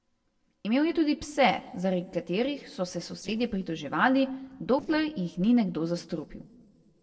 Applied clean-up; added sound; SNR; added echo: neural separator model SepFormer DNS4.